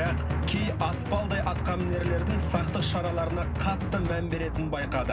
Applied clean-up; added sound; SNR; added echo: none; Drum; -1 dB; reverberation time 0.4 s.